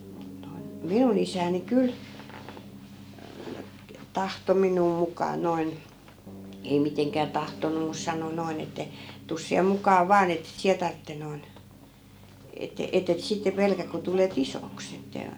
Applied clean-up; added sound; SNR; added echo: none; Piano; 16 dB; none.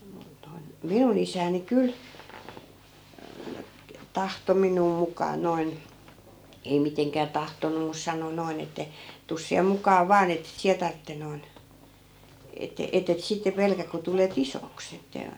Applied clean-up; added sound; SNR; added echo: none; none; none; none.